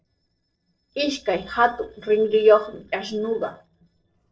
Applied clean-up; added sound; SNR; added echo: neural separator model SepFormer DNS4.